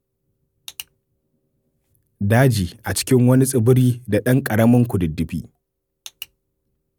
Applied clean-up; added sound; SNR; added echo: none; none; none; none.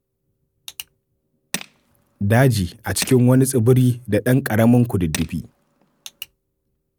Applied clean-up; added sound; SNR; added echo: none; Tools; 16 dB; none.